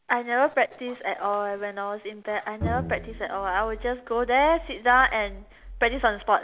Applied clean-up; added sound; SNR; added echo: none; Bowed string instrument; 11 dB; none.